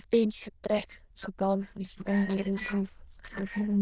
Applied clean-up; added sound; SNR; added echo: neural diffusion model UNIVERSE++.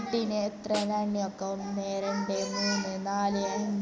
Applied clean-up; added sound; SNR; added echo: none; Snare drum; 15 dB; none.